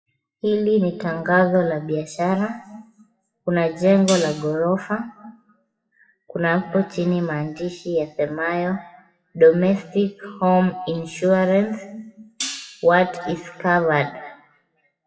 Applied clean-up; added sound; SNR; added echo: classical method WPE with log-MMSE.